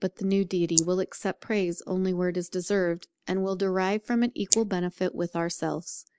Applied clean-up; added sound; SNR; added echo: neural mask model Resemble Enhance denoiser.